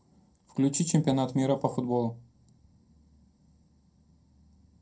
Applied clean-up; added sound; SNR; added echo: none; none; none; reverberation time 0.2 s.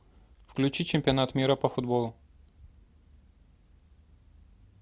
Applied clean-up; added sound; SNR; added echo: none; none; none; none.